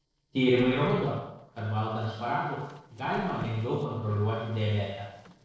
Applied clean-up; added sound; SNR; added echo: neural separator model SepFormer DNS4.